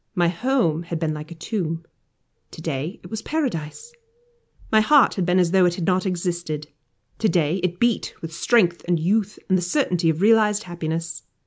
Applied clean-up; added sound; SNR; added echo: none; none; none; none.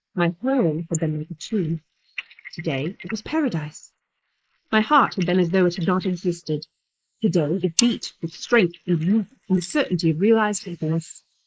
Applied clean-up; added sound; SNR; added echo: neural mask model Resemble Enhance denoiser.